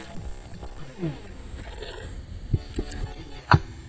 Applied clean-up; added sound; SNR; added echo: neural mask model DeepFilterNet 3.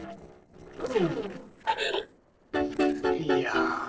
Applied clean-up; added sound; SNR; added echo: neural separator model SepFormer DNS4.